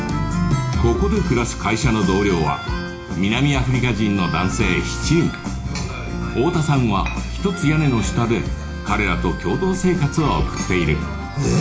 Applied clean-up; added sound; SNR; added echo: none; Sink (filling or washing); 19 dB; reverberation time 0.4 s.